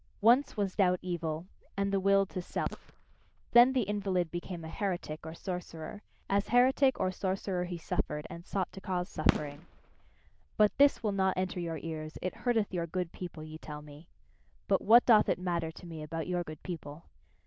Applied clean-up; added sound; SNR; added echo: neural diffusion model UNIVERSE++.